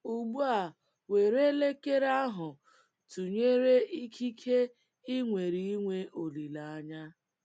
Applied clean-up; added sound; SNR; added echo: none; none; none; none.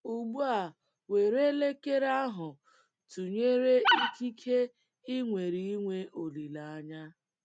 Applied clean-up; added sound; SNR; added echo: neural mask model RNNoise.